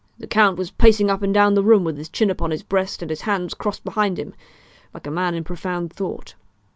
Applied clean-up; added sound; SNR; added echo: none; none; none; none.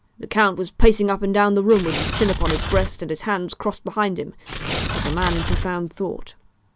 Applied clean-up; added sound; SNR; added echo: none; Tearing; 3 dB; none.